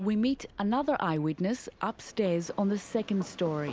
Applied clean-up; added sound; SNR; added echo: none; none; none; none.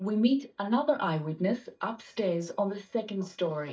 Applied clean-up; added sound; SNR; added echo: neural mask model DeepFilterNet 3.